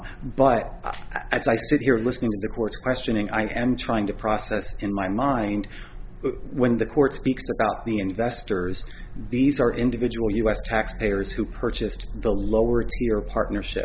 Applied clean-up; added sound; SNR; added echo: none; none; none; none.